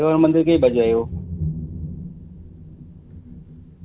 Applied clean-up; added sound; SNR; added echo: none; Thunder; 11 dB; none.